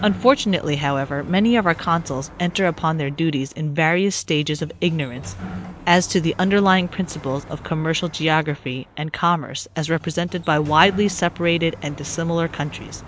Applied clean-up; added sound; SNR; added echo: none; Sliding door; 17 dB; none.